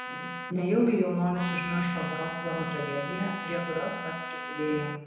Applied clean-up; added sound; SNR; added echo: none; Trumpet; 7 dB; reverberation time 1.0 s.